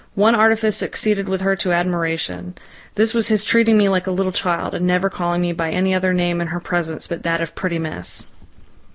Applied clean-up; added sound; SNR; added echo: none; none; none; none.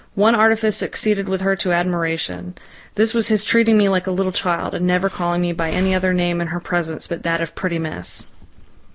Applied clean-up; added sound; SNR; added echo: none; Breathing; 14 dB; none.